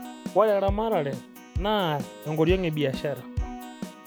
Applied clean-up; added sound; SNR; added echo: none; Keyboard (musical); 8 dB; none.